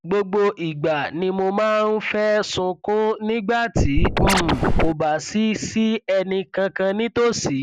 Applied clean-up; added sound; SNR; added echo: none; Scratching (performance technique); -3 dB; none.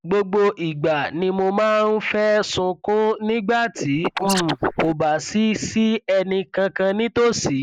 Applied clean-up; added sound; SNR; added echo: neural mask model Resemble Enhance denoiser.